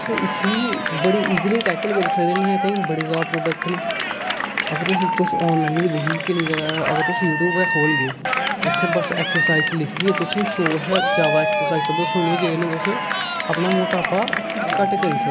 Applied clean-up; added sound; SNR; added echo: none; Cheering; 0 dB; none.